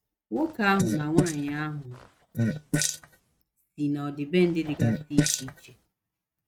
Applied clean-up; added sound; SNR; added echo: neural mask model RNNoise.